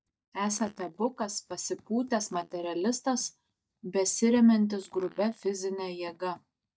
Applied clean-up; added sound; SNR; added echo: neural mask model DeepFilterNet 3.